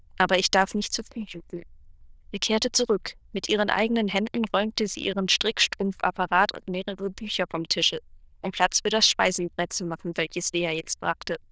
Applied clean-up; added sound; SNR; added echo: neural diffusion model UNIVERSE++.